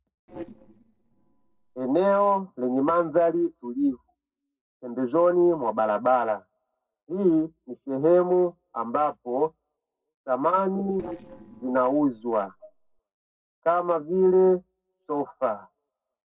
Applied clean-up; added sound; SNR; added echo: neural separator model SepFormer DNS4.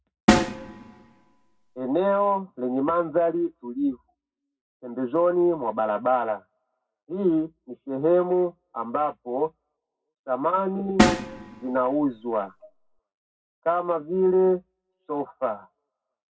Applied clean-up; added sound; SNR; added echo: none; Snare drum; 0 dB; reverberation time 0.4 s.